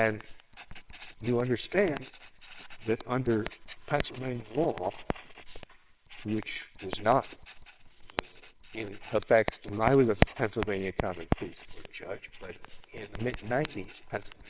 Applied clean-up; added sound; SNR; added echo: neural separator model SepFormer WHAMR!.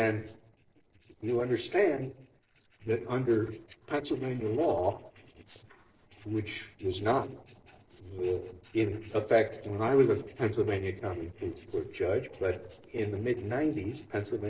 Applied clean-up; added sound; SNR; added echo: neural separator model SepFormer DNS4.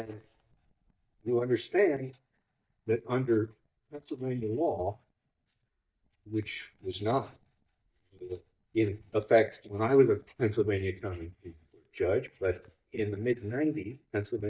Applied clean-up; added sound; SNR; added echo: neural mask model DeepFilterNet 3.